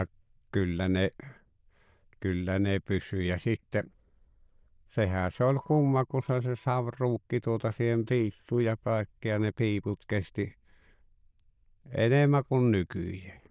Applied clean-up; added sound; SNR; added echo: neural diffusion model UNIVERSE++.